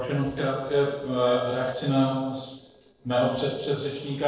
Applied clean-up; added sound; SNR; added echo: neural separator model SepFormer DNS4.